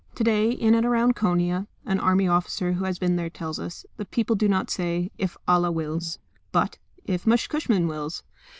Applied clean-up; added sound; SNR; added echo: neural diffusion model UNIVERSE++.